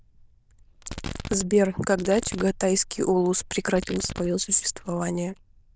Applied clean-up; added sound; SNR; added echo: neural diffusion model UNIVERSE++.